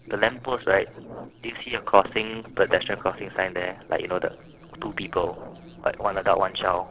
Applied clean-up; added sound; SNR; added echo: neural separator model SepFormer DNS4.